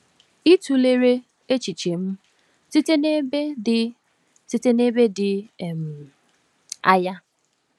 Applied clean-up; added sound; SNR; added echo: none; none; none; none.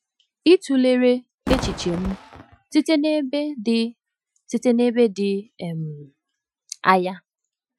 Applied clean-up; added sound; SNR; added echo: classical method Wiener filter.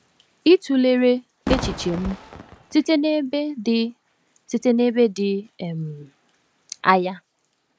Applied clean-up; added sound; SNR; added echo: none; Fireworks; 7 dB; none.